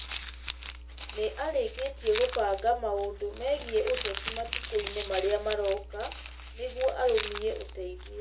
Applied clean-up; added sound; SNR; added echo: none; Crumpling, crinkling; 9 dB; reverberation time 0.3 s.